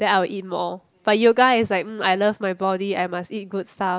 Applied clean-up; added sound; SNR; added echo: none; none; none; none.